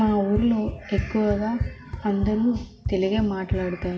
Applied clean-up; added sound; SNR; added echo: none; Run; 7 dB; reverberation time 0.4 s.